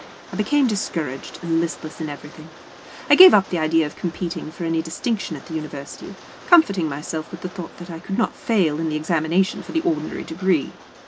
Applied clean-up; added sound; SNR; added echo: none; Rain; 20 dB; reverberation time 0.3 s.